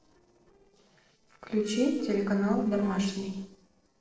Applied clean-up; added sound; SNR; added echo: neural separator model SepFormer DNS4.